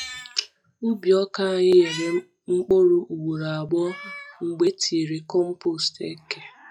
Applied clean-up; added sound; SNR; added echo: classical method log-MMSE.